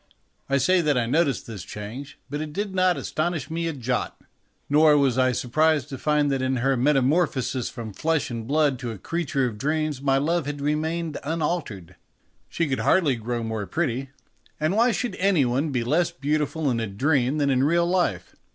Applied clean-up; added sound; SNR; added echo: none; none; none; none.